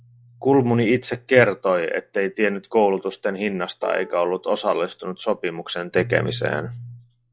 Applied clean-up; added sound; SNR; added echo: classical method log-MMSE.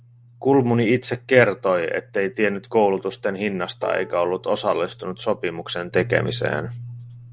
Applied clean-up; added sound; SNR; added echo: none; Plucked string instrument; 19 dB; none.